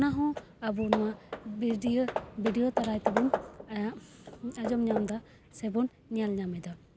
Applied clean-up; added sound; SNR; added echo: none; Hammer / Wood; 6 dB; none.